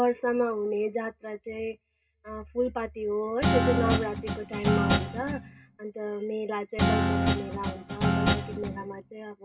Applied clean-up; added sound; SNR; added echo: none; Guitar; -4 dB; reverberation time 0.2 s.